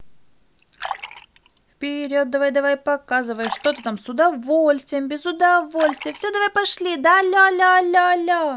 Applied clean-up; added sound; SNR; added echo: none; Fill (with liquid); 17 dB; none.